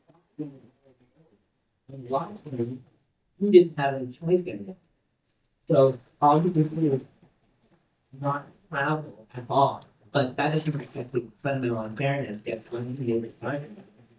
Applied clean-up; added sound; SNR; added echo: neural mask model DeepFilterNet 3.